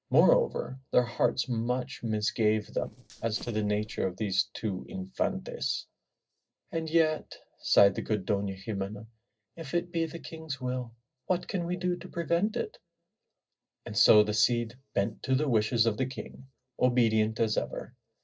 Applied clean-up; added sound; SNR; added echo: neural separator model SepFormer DNS4.